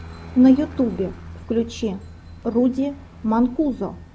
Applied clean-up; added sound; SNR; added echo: none; Aircraft; 18 dB; none.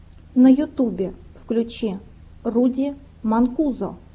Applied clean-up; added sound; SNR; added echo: none; none; none; none.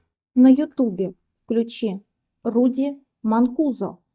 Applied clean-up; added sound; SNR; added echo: neural mask model DeepFilterNet 3.